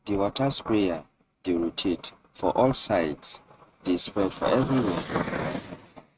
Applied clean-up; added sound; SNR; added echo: neural mask model RNNoise.